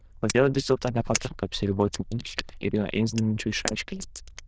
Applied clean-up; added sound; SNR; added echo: neural diffusion model UNIVERSE++.